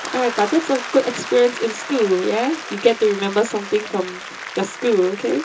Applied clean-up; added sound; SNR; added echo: none; Applause / Crowd; 11 dB; reverberation time 0.2 s.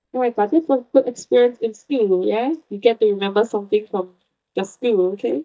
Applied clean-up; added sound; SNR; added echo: neural mask model DeepFilterNet 3.